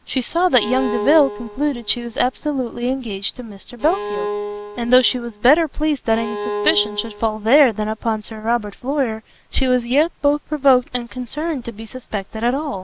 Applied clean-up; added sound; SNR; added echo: none; Bowed string instrument; 9 dB; none.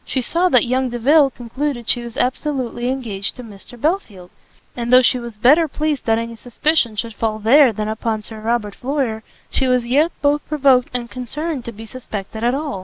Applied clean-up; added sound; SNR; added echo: none; none; none; none.